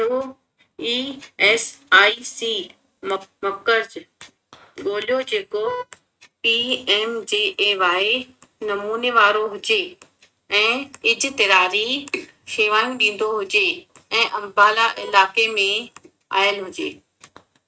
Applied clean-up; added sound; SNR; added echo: neural mask model RNNoise.